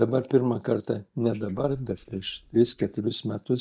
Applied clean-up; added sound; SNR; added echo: neural mask model DeepFilterNet 3.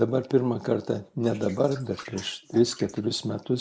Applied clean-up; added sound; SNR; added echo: neural mask model Resemble Enhance denoiser.